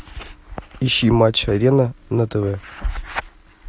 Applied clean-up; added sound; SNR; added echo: none; none; none; none.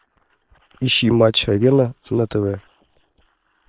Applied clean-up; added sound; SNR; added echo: neural separator model SepFormer WHAM!.